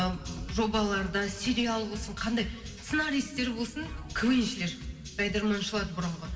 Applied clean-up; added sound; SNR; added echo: none; none; none; reverberation time 2.1 s.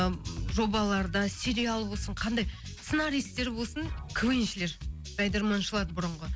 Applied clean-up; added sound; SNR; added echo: none; none; none; none.